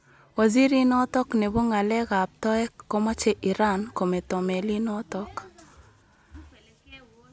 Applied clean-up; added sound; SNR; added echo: none; none; none; none.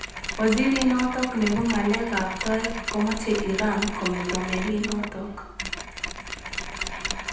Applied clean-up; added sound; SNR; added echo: none; Mechanisms; 6 dB; reverberation time 0.9 s.